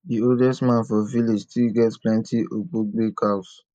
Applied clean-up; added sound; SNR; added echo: neural mask model Resemble Enhance denoiser.